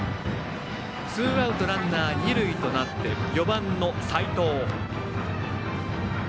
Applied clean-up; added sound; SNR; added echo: none; none; none; none.